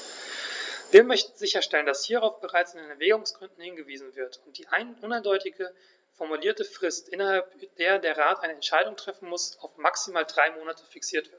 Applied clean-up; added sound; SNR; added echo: none; none; none; none.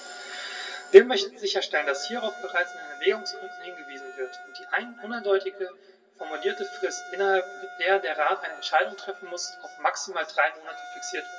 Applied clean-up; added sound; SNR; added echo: none; Wind instrument, woodwind instrument; 16 dB; reverberation time 2.7 s.